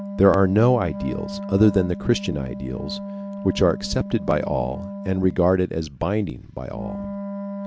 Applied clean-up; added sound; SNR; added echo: none; Wind instrument, woodwind instrument; 10 dB; none.